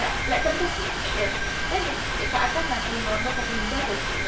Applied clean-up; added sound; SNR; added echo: none; Mechanisms; -2 dB; reverberation time 1.1 s.